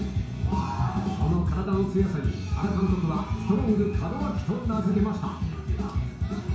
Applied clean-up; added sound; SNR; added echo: none; none; none; reverberation time 0.6 s.